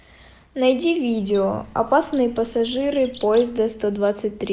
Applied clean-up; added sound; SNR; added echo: none; Bird; 19 dB; none.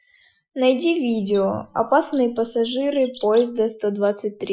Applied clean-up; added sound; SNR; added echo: classical method Wiener filter.